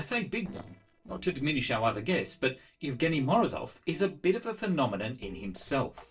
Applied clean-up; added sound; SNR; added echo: neural separator model SepFormer DNS4.